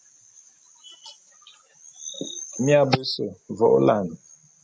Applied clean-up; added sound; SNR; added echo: none; none; none; none.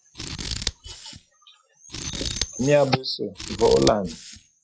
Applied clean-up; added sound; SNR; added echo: classical method log-MMSE.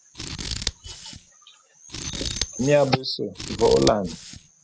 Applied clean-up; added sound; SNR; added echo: none; Scissors; 8 dB; none.